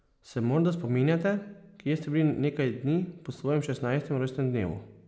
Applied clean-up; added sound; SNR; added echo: none; none; none; none.